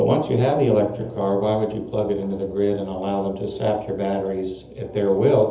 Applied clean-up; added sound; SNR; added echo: none; none; none; reverberation time 0.7 s.